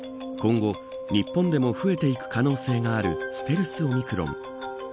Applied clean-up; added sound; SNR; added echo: none; none; none; none.